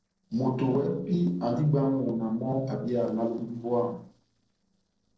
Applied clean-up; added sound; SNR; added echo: neural separator model SepFormer DNS4.